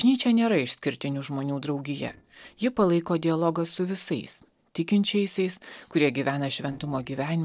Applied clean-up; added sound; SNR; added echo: neural separator model SepFormer DNS4.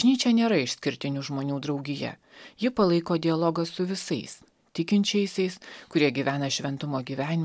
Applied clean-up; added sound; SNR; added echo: none; none; none; none.